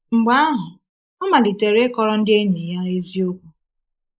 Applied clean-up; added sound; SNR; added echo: neural mask model Resemble Enhance denoiser.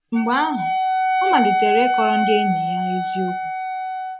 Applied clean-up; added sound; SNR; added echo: none; Wind instrument, woodwind instrument; -2 dB; none.